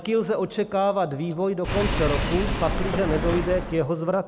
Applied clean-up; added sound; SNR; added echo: none; Engine / Car; 1 dB; none.